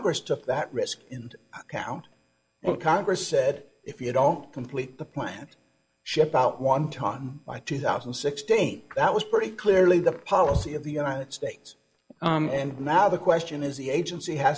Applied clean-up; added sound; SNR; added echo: none; none; none; none.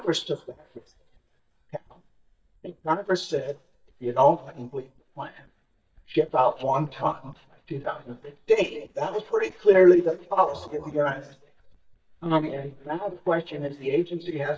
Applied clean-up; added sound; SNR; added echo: neural mask model DeepFilterNet 3.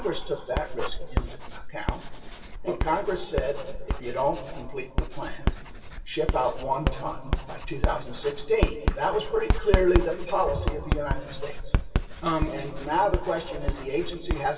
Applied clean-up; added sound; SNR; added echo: none; Writing; 0 dB; reverberation time 2.3 s.